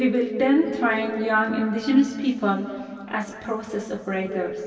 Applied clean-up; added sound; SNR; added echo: none; Telephone; 14 dB; reverberation time 2.5 s.